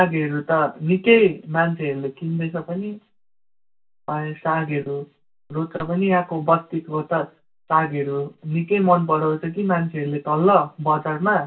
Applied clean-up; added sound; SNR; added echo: none; none; none; reverberation time 0.2 s.